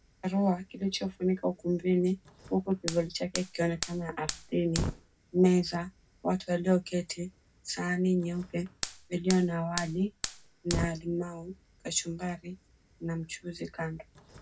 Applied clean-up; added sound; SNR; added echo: none; Fire; 12 dB; reverberation time 0.3 s.